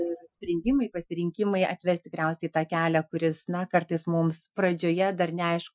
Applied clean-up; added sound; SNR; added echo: classical method Wiener filter.